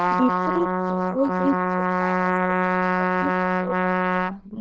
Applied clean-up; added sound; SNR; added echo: neural diffusion model UNIVERSE++.